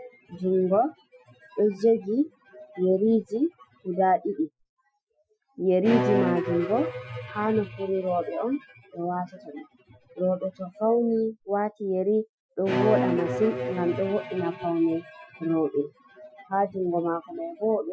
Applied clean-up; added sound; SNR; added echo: classical method Wiener filter.